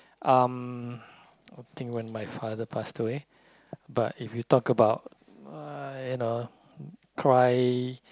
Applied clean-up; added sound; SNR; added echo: none; none; none; none.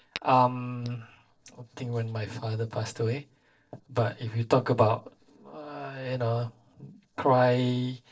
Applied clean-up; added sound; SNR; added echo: neural separator model SepFormer DNS4.